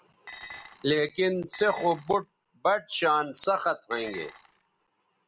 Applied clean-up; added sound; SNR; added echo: none; Dishes, pots, and pans; 17 dB; none.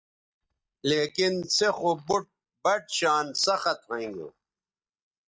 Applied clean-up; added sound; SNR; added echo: neural mask model DeepFilterNet 3.